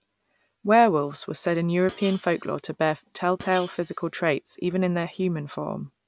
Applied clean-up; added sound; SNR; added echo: none; Screech; 15 dB; none.